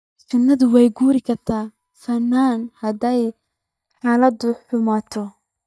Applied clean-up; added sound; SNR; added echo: neural mask model DeepFilterNet 3.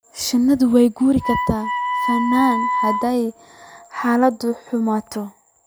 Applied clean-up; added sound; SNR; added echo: none; Wind instrument, woodwind instrument; 5 dB; none.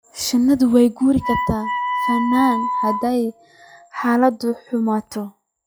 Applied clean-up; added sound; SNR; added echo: classical method log-MMSE.